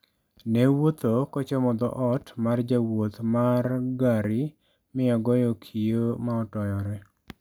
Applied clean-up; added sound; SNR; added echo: none; none; none; none.